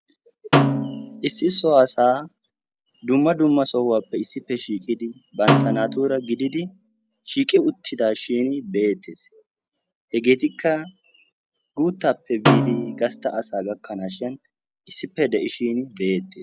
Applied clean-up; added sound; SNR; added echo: none; Snare drum; 2 dB; none.